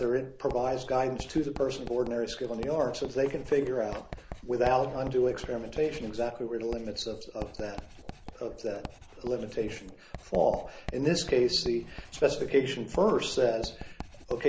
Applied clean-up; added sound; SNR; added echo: none; Writing; 14 dB; none.